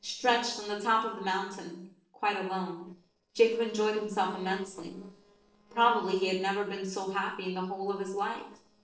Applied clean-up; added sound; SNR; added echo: neural separator model SepFormer DNS4.